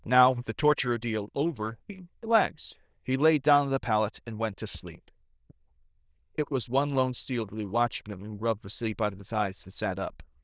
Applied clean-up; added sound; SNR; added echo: neural diffusion model UNIVERSE++.